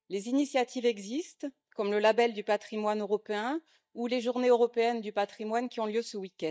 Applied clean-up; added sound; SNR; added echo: neural mask model DeepFilterNet 3.